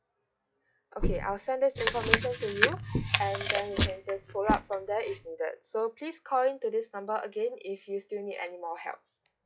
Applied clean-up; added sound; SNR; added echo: classical method log-MMSE.